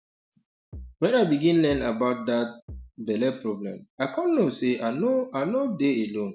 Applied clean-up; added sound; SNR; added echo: none; Bass drum; 17 dB; none.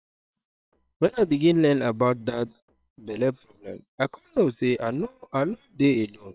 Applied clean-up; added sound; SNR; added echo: neural separator model SepFormer WHAM!.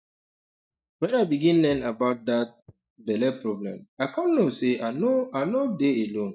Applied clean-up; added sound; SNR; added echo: neural mask model DeepFilterNet 3.